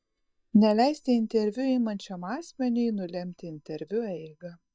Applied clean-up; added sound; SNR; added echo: neural mask model DeepFilterNet 3.